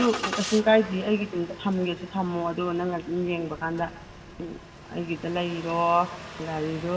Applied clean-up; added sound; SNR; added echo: none; Engine starting; 12 dB; reverberation time 1.7 s.